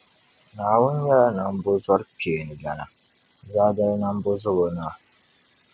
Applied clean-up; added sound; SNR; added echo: none; none; none; none.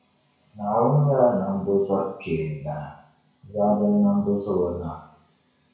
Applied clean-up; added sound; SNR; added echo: none; none; none; reverberation time 0.6 s.